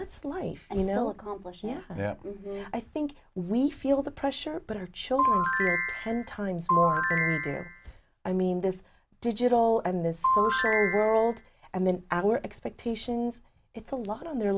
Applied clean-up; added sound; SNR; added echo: none; Ringtone / Chime; -2 dB; none.